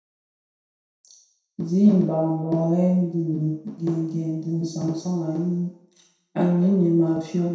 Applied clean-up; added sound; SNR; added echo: none; none; none; reverberation time 0.7 s.